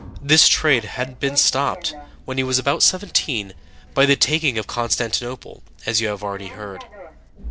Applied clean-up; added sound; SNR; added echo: none; Sliding door; 17 dB; none.